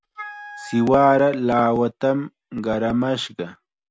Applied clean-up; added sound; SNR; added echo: none; Wind instrument, woodwind instrument; 18 dB; none.